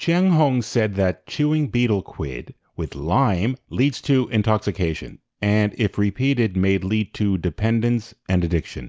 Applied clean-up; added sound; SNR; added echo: none; none; none; none.